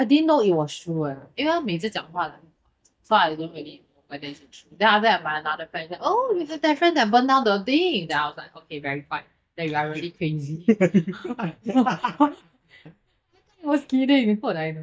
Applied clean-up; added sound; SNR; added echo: neural mask model DeepFilterNet 3.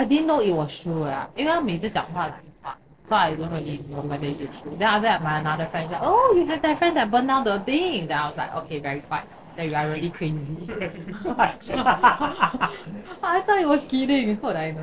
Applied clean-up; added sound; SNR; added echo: neural separator model SepFormer DNS4.